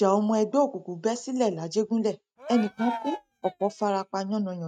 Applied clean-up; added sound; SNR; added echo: neural mask model RNNoise.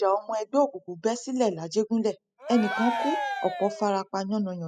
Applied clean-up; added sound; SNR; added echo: classical method spectral subtraction.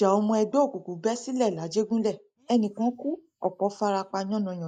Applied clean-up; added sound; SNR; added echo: neural mask model Resemble Enhance denoiser.